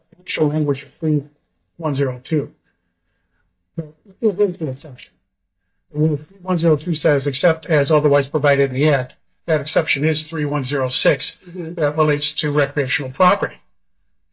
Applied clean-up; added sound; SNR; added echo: neural mask model DeepFilterNet 3.